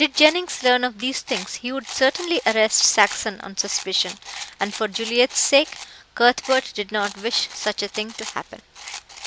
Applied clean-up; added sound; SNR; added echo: none; Rattle; 15 dB; none.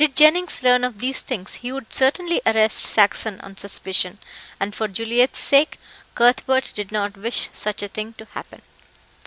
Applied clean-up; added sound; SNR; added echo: none; none; none; none.